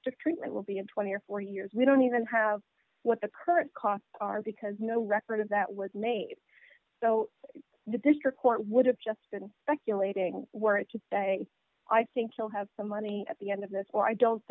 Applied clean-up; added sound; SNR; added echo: none; none; none; none.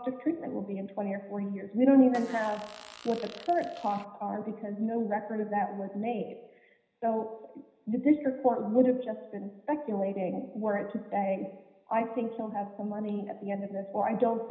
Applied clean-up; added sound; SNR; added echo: none; Fart; 18 dB; reverberation time 0.9 s.